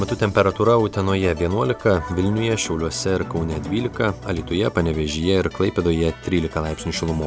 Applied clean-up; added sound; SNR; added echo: none; none; none; none.